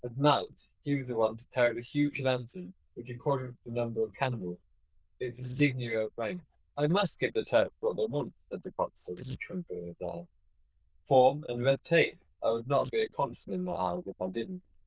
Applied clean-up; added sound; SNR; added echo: neural diffusion model UNIVERSE++.